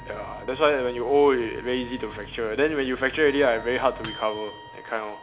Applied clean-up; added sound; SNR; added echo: none; Wind instrument, woodwind instrument + Microwave oven; 16 dB; none.